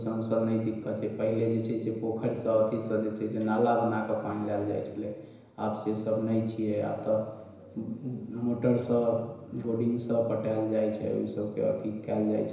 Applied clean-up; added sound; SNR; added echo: none; none; none; reverberation time 1.0 s.